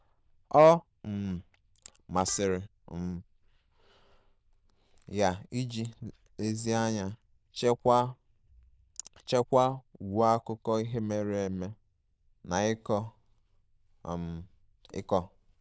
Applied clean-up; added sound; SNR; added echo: neural diffusion model UNIVERSE++.